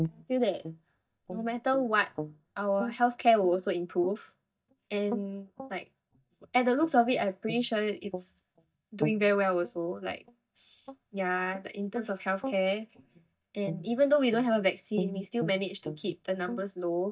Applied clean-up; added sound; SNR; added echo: neural mask model DeepFilterNet 3.